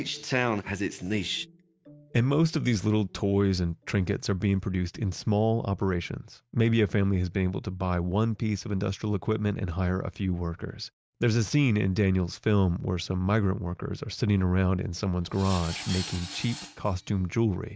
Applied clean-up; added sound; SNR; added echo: none; Tools; 14 dB; none.